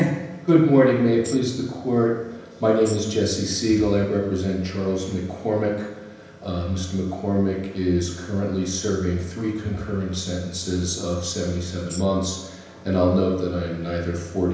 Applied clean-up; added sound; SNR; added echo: none; Tambourine; 16 dB; reverberation time 0.9 s.